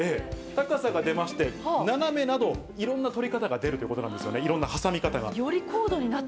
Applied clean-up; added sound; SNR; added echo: none; none; none; none.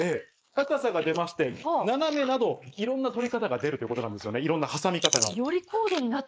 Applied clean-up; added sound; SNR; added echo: neural mask model Resemble Enhance denoiser.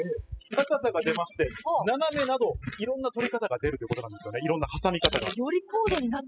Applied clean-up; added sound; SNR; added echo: classical method spectral subtraction.